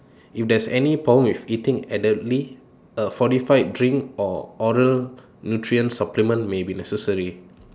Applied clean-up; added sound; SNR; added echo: none; none; none; none.